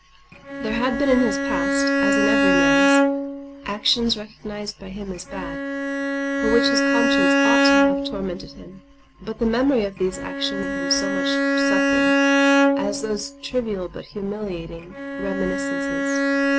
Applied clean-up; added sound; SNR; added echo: none; Bowed string instrument; -5 dB; none.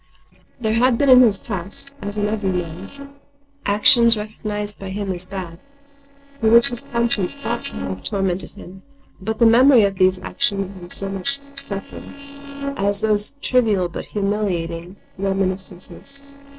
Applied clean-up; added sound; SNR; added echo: neural separator model SepFormer DNS4.